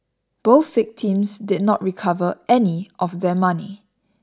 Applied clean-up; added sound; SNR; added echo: none; none; none; none.